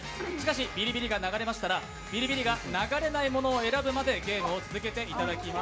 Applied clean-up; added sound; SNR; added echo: none; Trumpet; 20 dB; none.